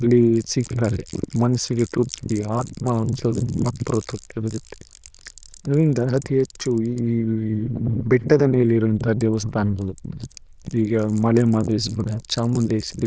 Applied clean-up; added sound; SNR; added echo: neural diffusion model UNIVERSE++.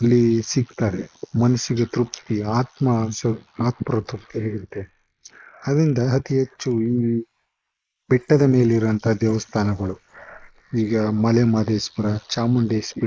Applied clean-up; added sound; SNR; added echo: neural mask model Resemble Enhance denoiser.